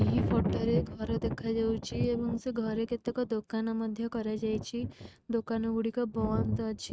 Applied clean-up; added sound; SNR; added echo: neural mask model RNNoise.